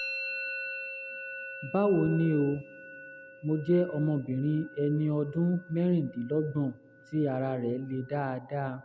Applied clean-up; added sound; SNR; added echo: none; Musical instrument; 13 dB; none.